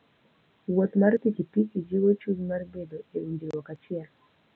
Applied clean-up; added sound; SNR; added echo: none; none; none; none.